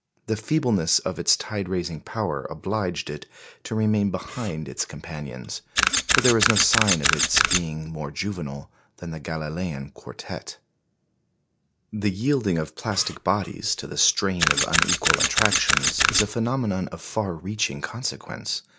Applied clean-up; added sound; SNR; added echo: none; Camera; -2 dB; none.